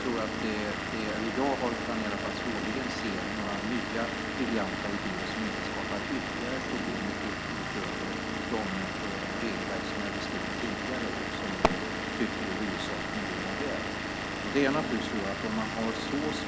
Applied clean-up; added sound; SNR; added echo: none; Engine / Vehicle; -1 dB; none.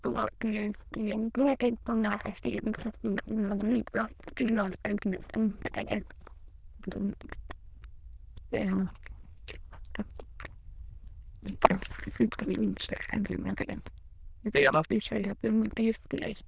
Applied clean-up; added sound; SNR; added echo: neural diffusion model UNIVERSE++.